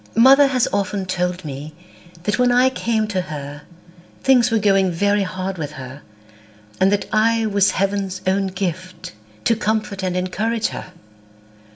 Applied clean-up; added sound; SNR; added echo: none; none; none; reverberation time 0.3 s.